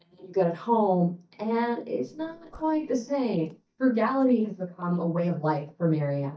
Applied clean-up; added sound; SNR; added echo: neural mask model DeepFilterNet 3.